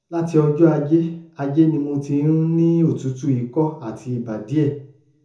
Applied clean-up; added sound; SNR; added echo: none; none; none; reverberation time 0.5 s.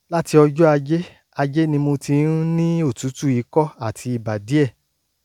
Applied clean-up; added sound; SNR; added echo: none; none; none; none.